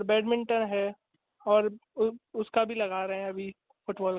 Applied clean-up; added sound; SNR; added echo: none; none; none; none.